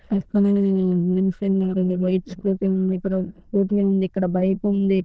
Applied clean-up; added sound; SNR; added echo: neural diffusion model UNIVERSE++.